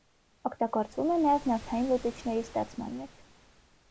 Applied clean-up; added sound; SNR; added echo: none; Waves, surf; 19 dB; none.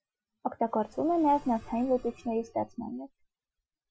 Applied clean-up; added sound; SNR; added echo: classical method Wiener filter.